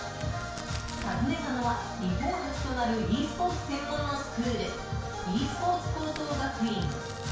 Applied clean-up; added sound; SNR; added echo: none; Crack; 19 dB; reverberation time 0.5 s.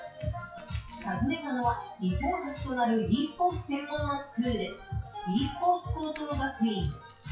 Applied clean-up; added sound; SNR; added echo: classical method WPE with log-MMSE.